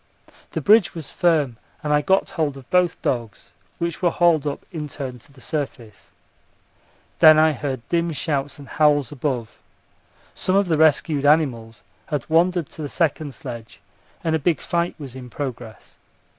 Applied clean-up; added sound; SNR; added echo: neural mask model Resemble Enhance denoiser.